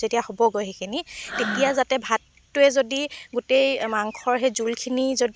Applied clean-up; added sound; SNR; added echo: none; Breathing; 10 dB; none.